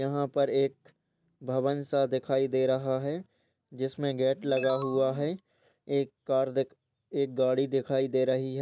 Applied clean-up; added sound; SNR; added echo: none; none; none; none.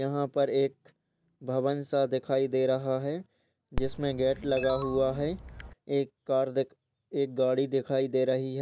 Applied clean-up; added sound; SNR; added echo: none; Dog; 8 dB; none.